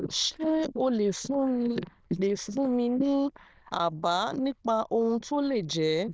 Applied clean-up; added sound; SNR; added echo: neural diffusion model UNIVERSE++.